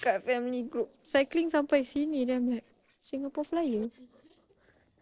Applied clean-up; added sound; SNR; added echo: neural separator model SepFormer DNS4.